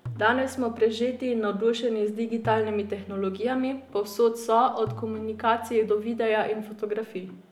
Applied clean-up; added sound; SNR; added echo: none; Tabla; 18 dB; none.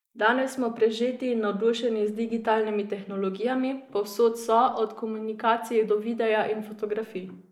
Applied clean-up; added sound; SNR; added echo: neural mask model Resemble Enhance denoiser.